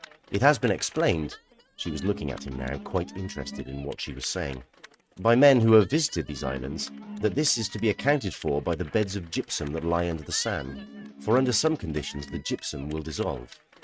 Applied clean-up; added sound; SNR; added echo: neural mask model RNNoise.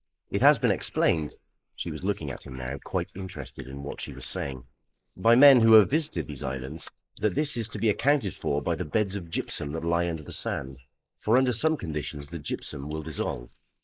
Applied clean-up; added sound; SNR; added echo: neural mask model Resemble Enhance denoiser.